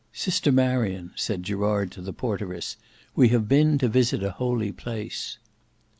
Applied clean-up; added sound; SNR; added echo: none; none; none; none.